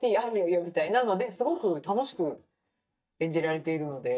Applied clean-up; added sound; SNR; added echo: neural mask model DeepFilterNet 3.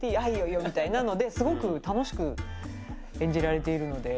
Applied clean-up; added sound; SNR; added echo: none; none; none; none.